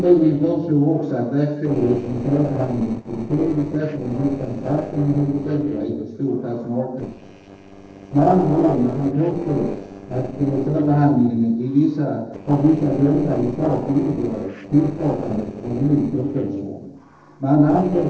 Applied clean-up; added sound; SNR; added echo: neural separator model SepFormer DNS4.